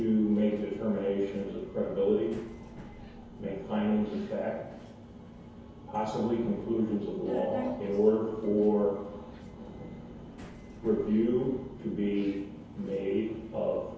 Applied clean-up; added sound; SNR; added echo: none; Subway, metro, underground; 17 dB; reverberation time 0.7 s.